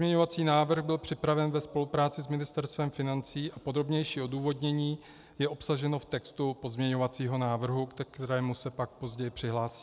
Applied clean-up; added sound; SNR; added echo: none; none; none; none.